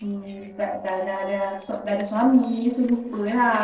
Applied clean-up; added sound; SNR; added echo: neural separator model SepFormer DNS4.